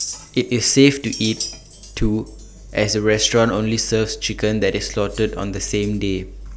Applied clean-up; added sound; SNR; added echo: none; Chink, clink; 18 dB; none.